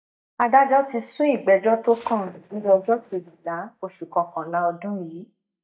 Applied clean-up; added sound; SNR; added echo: neural mask model DeepFilterNet 3.